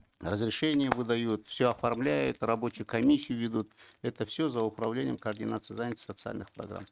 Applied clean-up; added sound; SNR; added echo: neural mask model RNNoise.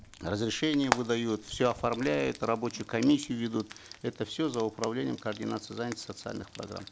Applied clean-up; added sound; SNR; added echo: none; Frying (food); 12 dB; none.